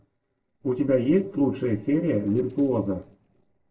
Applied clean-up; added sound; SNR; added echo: neural separator model SepFormer DNS4.